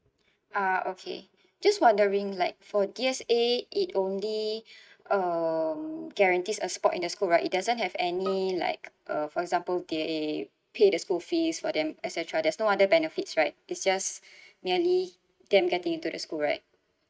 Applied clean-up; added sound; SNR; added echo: neural mask model RNNoise.